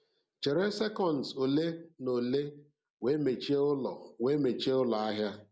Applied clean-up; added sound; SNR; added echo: none; none; none; none.